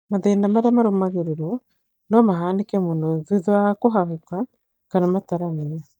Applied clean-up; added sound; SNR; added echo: neural mask model DeepFilterNet 3.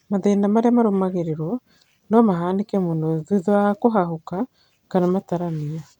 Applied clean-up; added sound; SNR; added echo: none; none; none; none.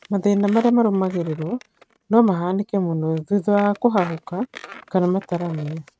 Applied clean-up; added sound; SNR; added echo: neural mask model RNNoise.